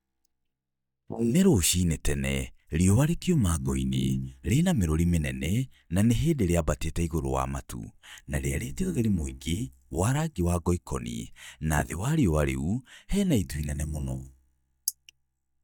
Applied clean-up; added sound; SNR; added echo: neural mask model DeepFilterNet 3.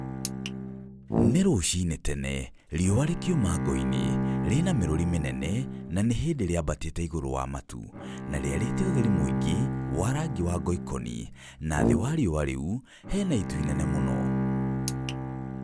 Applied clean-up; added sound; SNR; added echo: none; Bowed string instrument + Brass instrument; 2 dB; none.